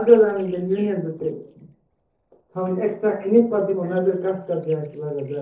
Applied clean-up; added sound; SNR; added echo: neural separator model SepFormer DNS4.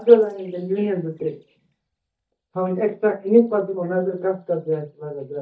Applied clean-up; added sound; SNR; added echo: neural mask model DeepFilterNet 3.